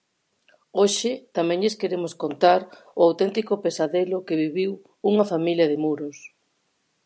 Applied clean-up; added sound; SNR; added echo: none; none; none; none.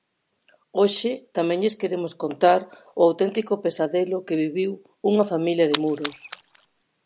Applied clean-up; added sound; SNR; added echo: none; Splash, splatter; 8 dB; none.